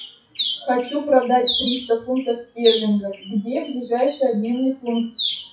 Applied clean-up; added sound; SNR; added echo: classical method WPE with log-MMSE.